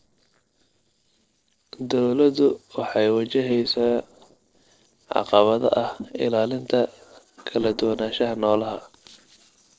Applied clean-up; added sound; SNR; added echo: neural separator model SepFormer DNS4.